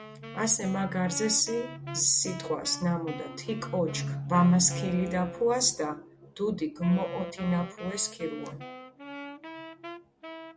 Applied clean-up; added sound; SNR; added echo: none; Wind instrument, woodwind instrument; 14 dB; none.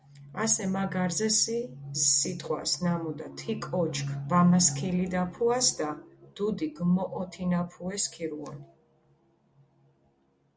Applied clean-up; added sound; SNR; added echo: none; none; none; none.